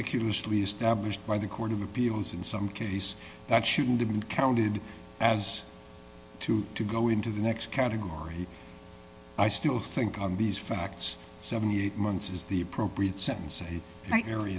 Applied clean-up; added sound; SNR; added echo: none; none; none; none.